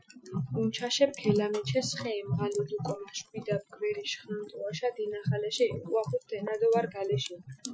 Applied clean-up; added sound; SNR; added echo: classical method Wiener filter.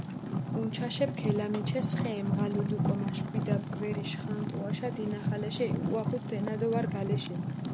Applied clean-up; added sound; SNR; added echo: none; Fire; -2 dB; none.